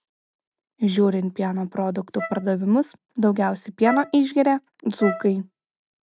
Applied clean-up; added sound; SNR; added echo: neural mask model RNNoise.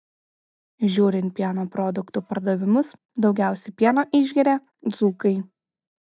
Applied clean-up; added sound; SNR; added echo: neural mask model DeepFilterNet 3.